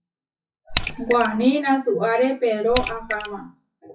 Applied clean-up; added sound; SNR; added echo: classical method WPE with log-MMSE.